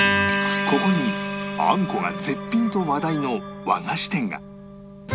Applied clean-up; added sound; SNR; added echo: none; Acoustic guitar; 3 dB; none.